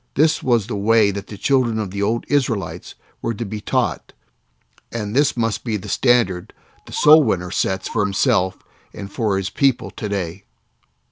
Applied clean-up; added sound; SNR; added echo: none; Bird; 13 dB; none.